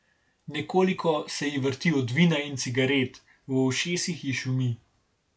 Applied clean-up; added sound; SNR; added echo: none; none; none; none.